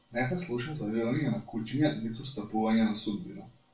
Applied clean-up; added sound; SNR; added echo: none; none; none; reverberation time 0.3 s.